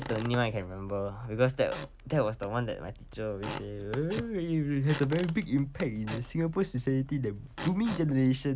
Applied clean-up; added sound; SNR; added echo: none; Squeak / Wood; 13 dB; none.